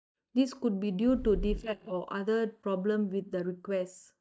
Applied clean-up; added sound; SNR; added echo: neural mask model DeepFilterNet 3.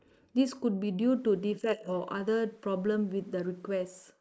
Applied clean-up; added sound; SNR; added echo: neural mask model Resemble Enhance denoiser.